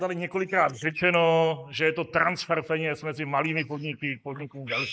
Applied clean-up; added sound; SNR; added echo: neural mask model Resemble Enhance denoiser.